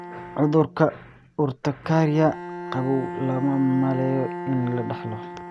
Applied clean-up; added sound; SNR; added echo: none; Bowed string instrument; 11 dB; none.